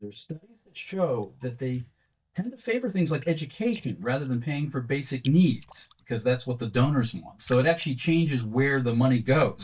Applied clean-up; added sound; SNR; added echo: neural mask model DeepFilterNet 3.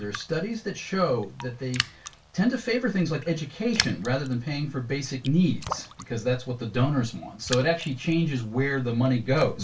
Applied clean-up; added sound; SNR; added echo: none; Raindrop; 13 dB; reverberation time 0.2 s.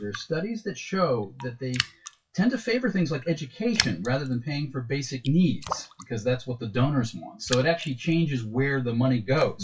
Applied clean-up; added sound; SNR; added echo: classical method WPE with log-MMSE.